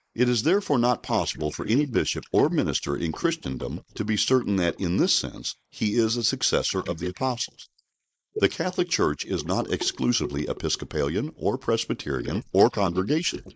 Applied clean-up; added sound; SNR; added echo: neural mask model Resemble Enhance denoiser.